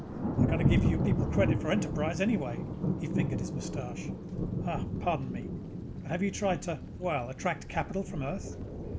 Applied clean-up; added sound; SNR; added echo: none; Thunder; -2 dB; none.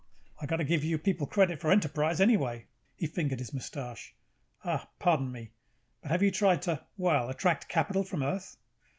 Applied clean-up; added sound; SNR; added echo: none; none; none; none.